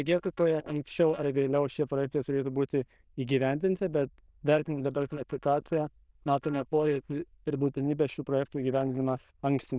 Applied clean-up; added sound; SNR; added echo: neural diffusion model UNIVERSE++.